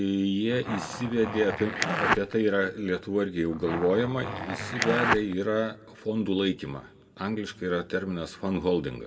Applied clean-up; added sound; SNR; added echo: none; Zipper (clothing); 3 dB; reverberation time 0.2 s.